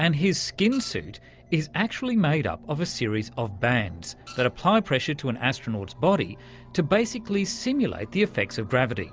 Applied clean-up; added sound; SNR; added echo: none; Printer; 20 dB; none.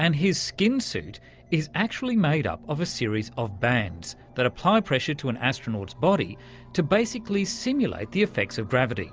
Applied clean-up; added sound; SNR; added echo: none; none; none; none.